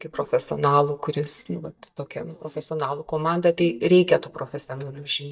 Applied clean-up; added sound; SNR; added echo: neural mask model DeepFilterNet 3.